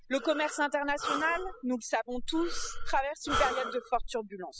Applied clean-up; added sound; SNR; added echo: classical method spectral subtraction.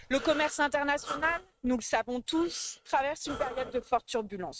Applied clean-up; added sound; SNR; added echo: neural mask model RNNoise.